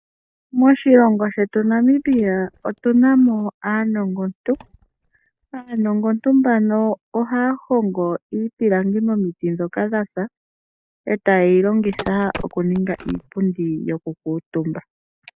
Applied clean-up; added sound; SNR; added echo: neural mask model DeepFilterNet 3.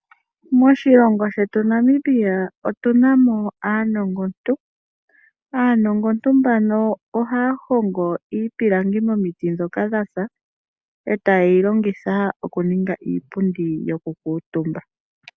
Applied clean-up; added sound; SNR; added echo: none; none; none; none.